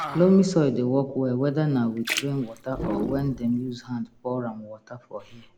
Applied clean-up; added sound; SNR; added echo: none; Animal + Splash, splatter; 12 dB; none.